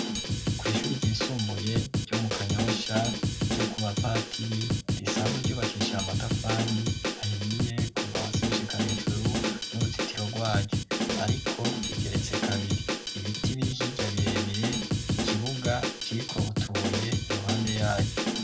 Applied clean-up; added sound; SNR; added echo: none; Drum kit; -3 dB; reverberation time 0.2 s.